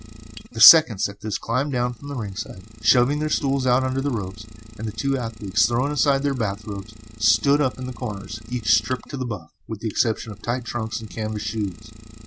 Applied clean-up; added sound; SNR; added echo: none; Idling; 17 dB; none.